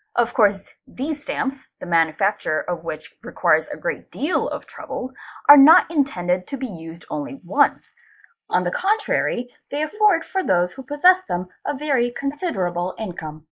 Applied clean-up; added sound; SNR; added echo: neural mask model Resemble Enhance denoiser.